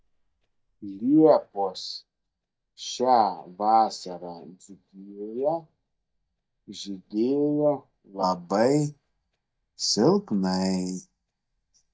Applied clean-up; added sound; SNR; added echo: neural mask model DeepFilterNet 3.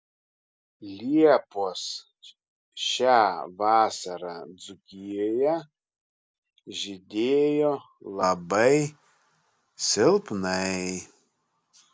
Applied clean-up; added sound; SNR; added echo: none; none; none; none.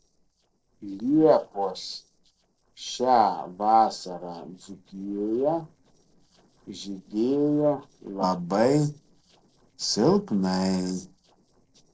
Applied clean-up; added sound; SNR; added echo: neural separator model SepFormer DNS4.